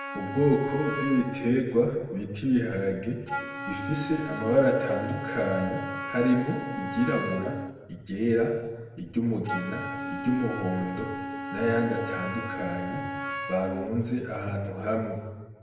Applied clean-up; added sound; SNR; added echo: none; Wind instrument, woodwind instrument; 8 dB; reverberation time 1.2 s.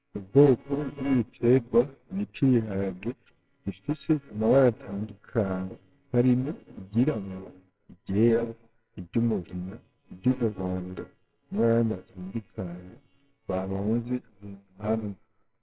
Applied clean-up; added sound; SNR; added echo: neural separator model SepFormer WHAMR!.